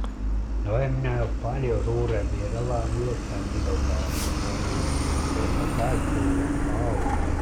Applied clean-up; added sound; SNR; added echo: none; Truck; -2 dB; none.